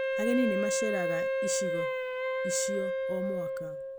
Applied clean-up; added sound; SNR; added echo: none; Wind instrument, woodwind instrument; -4 dB; none.